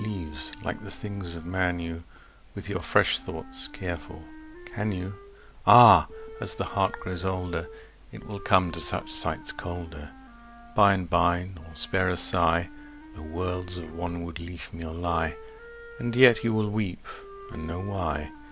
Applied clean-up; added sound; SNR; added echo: none; Wind instrument, woodwind instrument; 18 dB; none.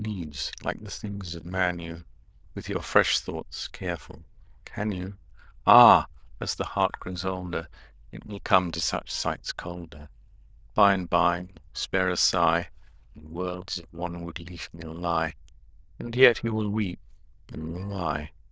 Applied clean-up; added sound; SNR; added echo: neural diffusion model UNIVERSE++.